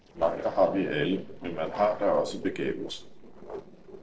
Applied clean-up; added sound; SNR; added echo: neural separator model SepFormer DNS4.